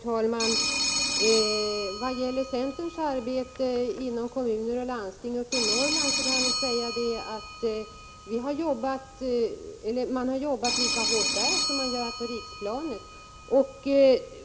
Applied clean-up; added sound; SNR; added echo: none; Telephone; 3 dB; none.